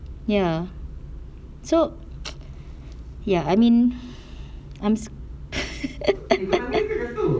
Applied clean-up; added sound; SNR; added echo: none; none; none; none.